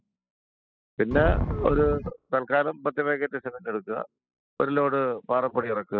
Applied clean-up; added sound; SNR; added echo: classical method spectral subtraction.